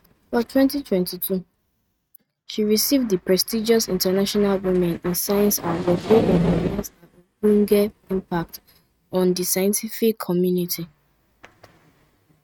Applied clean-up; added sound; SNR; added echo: neural mask model RNNoise.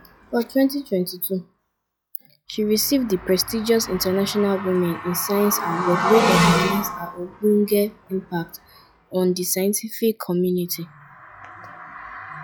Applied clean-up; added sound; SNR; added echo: classical method log-MMSE.